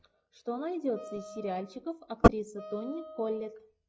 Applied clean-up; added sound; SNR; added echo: classical method log-MMSE.